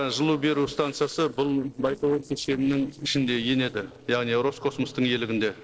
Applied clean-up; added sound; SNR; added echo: neural separator model SepFormer DNS4.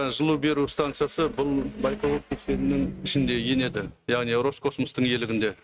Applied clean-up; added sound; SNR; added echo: neural mask model RNNoise.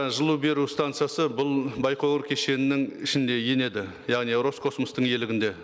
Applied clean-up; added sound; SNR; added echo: none; none; none; none.